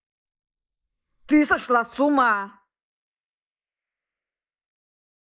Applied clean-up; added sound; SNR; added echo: neural mask model Resemble Enhance denoiser.